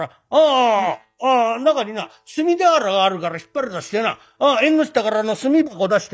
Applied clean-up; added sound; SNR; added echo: neural mask model DeepFilterNet 3.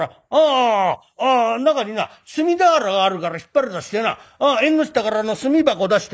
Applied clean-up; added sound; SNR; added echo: neural mask model Resemble Enhance denoiser.